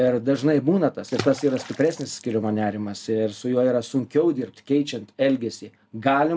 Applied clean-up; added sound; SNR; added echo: none; Water / Splash, splatter; 17 dB; none.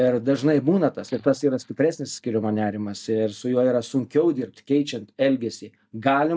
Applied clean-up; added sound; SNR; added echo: neural mask model DeepFilterNet 3.